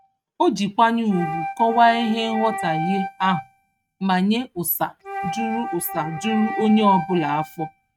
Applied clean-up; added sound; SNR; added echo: neural mask model RNNoise.